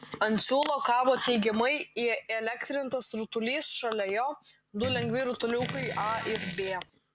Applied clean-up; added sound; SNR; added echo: none; Fart; 8 dB; none.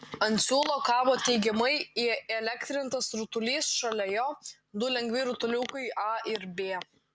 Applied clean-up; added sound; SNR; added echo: none; none; none; none.